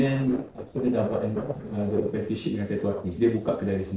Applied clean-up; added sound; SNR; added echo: neural separator model SepFormer DNS4.